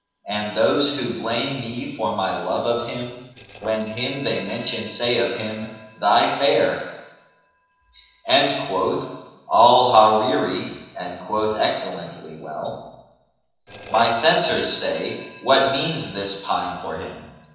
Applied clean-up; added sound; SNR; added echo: neural separator model SepFormer DNS4.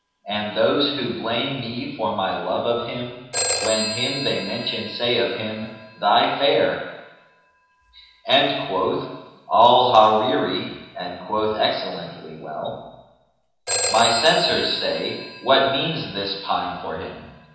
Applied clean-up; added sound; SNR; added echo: none; Telephone; 11 dB; reverberation time 1.1 s.